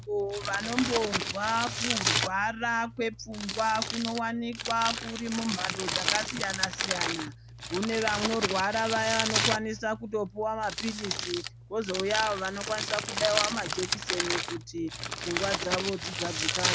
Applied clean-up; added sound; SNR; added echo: none; Crumpling, crinkling; 1 dB; none.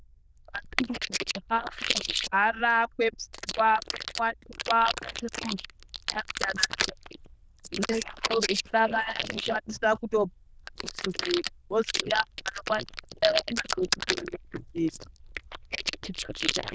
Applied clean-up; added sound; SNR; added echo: neural diffusion model UNIVERSE++.